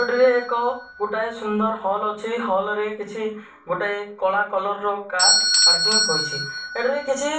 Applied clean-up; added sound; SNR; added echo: none; Bell / Doorbell; 1 dB; reverberation time 0.3 s.